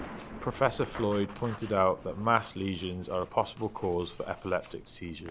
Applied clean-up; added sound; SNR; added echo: none; Thunder + Writing; 13 dB; none.